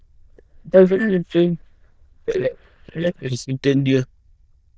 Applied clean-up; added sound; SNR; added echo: neural diffusion model UNIVERSE++.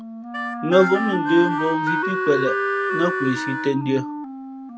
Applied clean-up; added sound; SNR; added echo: none; Harmonica + Wind instrument, woodwind instrument; 2 dB; none.